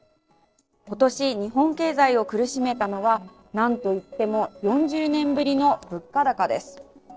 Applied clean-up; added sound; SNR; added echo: neural separator model SepFormer DNS4.